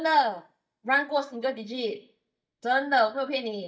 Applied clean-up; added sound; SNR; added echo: neural mask model DeepFilterNet 3.